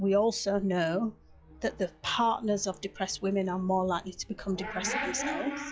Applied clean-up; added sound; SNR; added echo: classical method log-MMSE.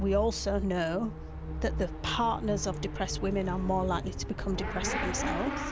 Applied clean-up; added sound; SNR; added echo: none; Motorcycle / Accelerating, revving, vroom; 3 dB; none.